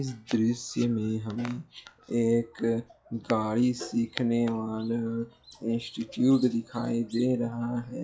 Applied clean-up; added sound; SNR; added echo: classical method log-MMSE.